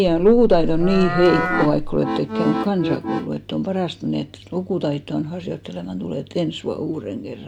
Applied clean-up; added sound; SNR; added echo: none; Accordion + Livestock, farm animals, working animals; 2 dB; none.